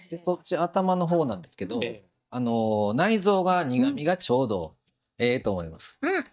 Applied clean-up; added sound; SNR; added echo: neural mask model DeepFilterNet 3.